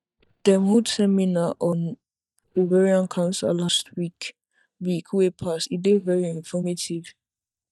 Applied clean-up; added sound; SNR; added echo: neural mask model DeepFilterNet 3.